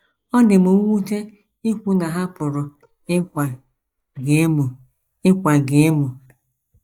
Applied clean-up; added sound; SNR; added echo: neural mask model DeepFilterNet 3.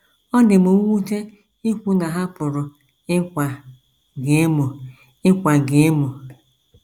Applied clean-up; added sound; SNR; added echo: none; none; none; none.